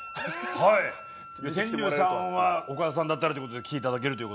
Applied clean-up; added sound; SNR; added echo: none; Wind instrument, woodwind instrument; 16 dB; none.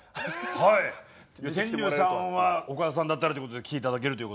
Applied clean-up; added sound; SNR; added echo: none; none; none; none.